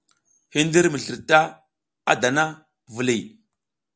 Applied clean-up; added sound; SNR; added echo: none; none; none; none.